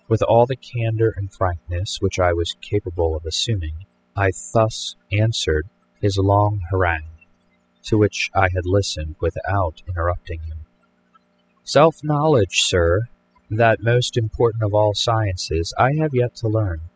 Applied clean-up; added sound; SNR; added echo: classical method spectral subtraction.